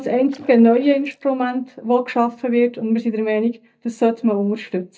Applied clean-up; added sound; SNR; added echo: neural mask model DeepFilterNet 3.